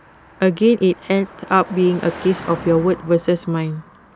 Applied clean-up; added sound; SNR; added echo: none; Car passing by; 18 dB; none.